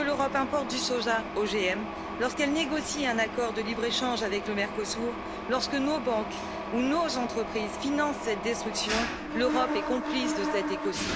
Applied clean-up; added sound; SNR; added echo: none; Mechanisms; 4 dB; none.